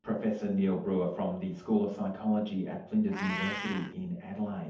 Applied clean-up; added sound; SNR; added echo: none; Meow; 13 dB; reverberation time 0.6 s.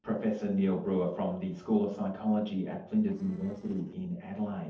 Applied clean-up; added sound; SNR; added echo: neural separator model SepFormer DNS4.